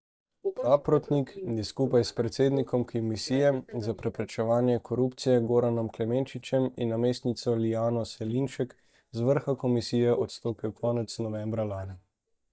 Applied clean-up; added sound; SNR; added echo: neural mask model DeepFilterNet 3.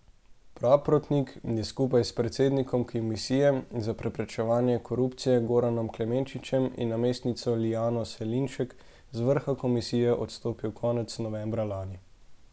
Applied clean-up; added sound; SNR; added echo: none; none; none; none.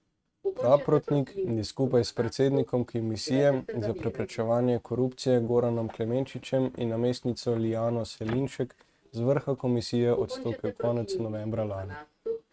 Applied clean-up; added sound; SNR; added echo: neural mask model RNNoise.